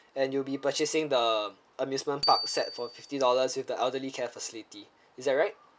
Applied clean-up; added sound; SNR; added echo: none; Bicycle bell; 10 dB; none.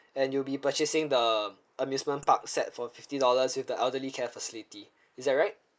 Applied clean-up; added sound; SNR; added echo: neural mask model Resemble Enhance denoiser.